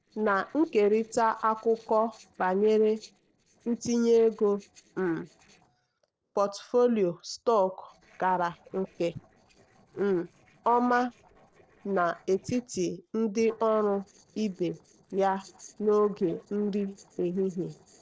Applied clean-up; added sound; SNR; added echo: neural separator model SepFormer DNS4.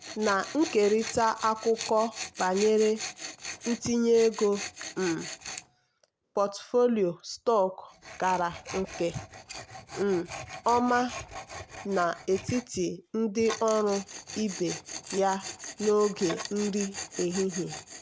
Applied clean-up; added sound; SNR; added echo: none; Tools; 12 dB; none.